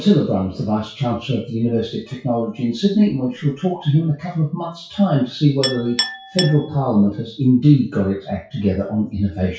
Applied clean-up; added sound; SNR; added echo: classical method WPE with log-MMSE.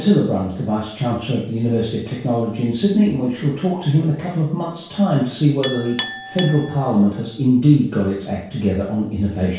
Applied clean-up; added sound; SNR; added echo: none; Chink, clink; 16 dB; reverberation time 0.6 s.